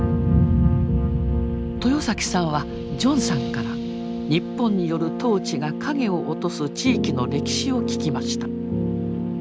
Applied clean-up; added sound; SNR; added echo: none; Trumpet; 13 dB; none.